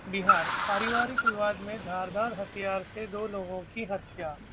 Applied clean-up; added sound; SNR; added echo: none; Car; 0 dB; none.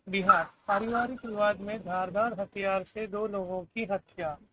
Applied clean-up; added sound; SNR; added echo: neural mask model RNNoise.